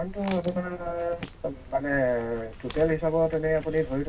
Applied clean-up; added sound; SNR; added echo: none; Walk, footsteps; 12 dB; reverberation time 0.4 s.